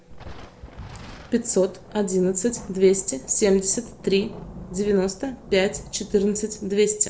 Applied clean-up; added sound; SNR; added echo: none; Thunder; 18 dB; none.